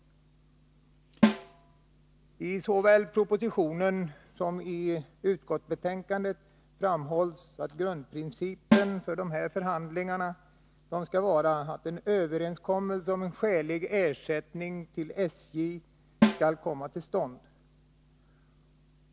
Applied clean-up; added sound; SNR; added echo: none; Snare drum; -1 dB; none.